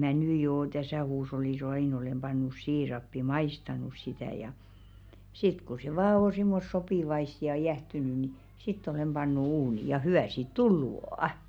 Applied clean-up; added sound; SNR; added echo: none; none; none; none.